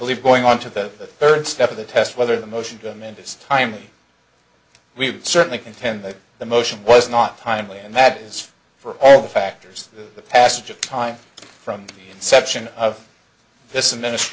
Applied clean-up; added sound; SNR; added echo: none; none; none; none.